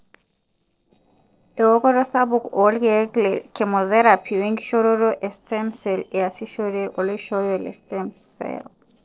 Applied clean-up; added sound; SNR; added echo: neural separator model SepFormer DNS4.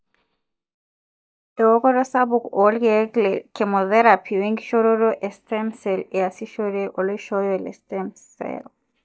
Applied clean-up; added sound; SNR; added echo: neural mask model DeepFilterNet 3.